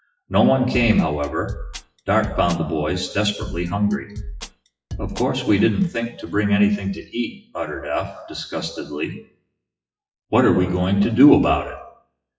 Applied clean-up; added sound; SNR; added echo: classical method WPE with log-MMSE.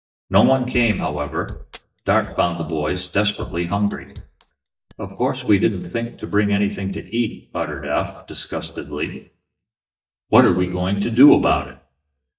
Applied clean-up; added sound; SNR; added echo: neural mask model DeepFilterNet 3.